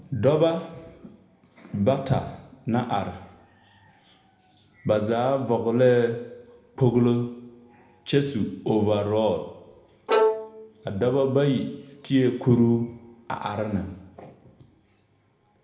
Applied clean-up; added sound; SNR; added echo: none; Bowed string instrument; 2 dB; reverberation time 0.7 s.